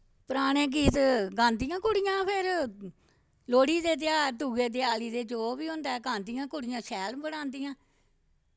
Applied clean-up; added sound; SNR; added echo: none; none; none; none.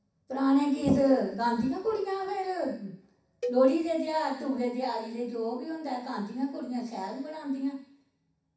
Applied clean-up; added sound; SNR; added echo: none; Cowbell; 12 dB; reverberation time 0.7 s.